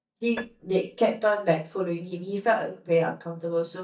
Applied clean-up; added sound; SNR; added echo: neural mask model DeepFilterNet 3.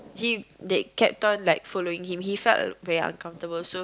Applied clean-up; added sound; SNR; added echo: none; none; none; none.